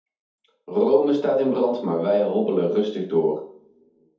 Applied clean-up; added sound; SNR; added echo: none; none; none; reverberation time 0.6 s.